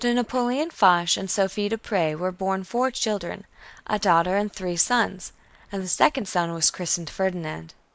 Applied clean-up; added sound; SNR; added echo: neural mask model Resemble Enhance denoiser.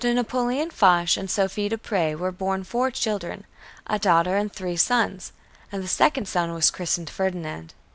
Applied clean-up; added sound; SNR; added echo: none; none; none; none.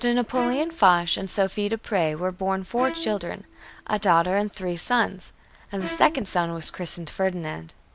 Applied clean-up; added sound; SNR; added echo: none; Bowed string instrument; 15 dB; none.